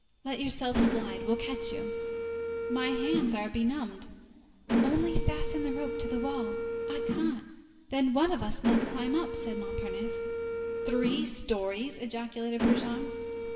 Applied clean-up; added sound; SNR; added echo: none; Mechanisms; 1 dB; reverberation time 2.0 s.